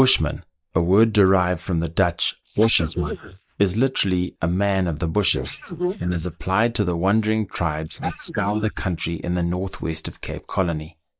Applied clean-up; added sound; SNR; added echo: neural mask model Resemble Enhance denoiser.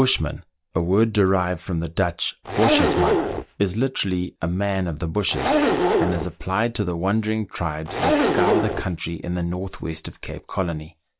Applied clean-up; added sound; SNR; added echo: none; Zipper (clothing); -3 dB; none.